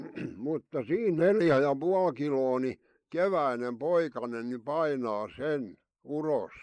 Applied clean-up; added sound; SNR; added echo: neural mask model Resemble Enhance denoiser.